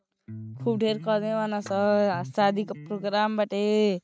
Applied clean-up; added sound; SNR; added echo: neural mask model RNNoise.